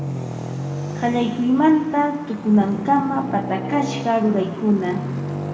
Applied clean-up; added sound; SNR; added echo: none; Traffic noise, roadway noise; 8 dB; reverberation time 1.1 s.